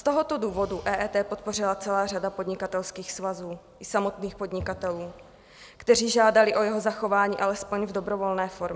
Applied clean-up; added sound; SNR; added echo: none; none; none; none.